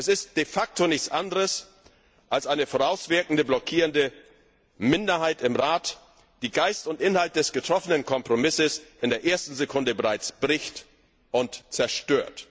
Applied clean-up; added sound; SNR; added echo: none; none; none; none.